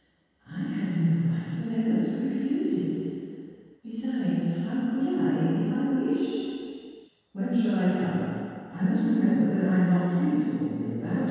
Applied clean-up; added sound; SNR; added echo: none; none; none; reverberation time 2.2 s.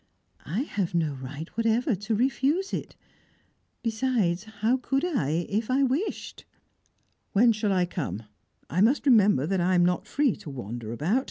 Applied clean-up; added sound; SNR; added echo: none; none; none; none.